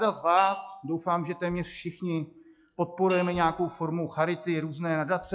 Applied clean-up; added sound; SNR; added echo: classical method log-MMSE.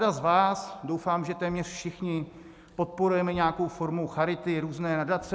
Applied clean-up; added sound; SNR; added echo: none; none; none; none.